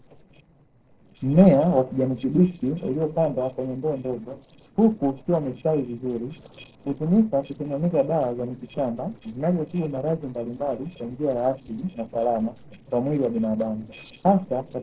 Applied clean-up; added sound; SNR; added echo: neural separator model SepFormer DNS4.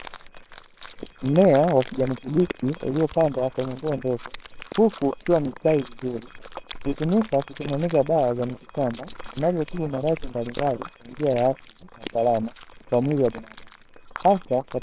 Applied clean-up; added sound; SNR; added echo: neural separator model SepFormer WHAMR!.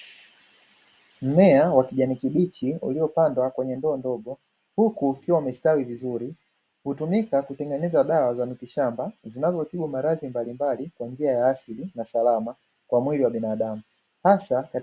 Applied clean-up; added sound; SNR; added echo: none; none; none; none.